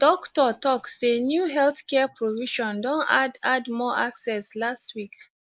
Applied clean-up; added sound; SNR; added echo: neural mask model Resemble Enhance denoiser.